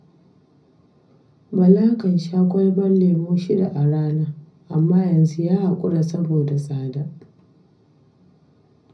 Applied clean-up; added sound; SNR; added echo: none; none; none; reverberation time 0.4 s.